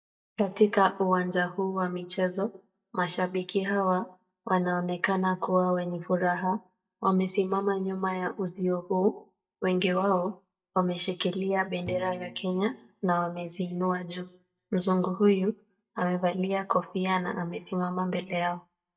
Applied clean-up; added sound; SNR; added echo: neural mask model DeepFilterNet 3.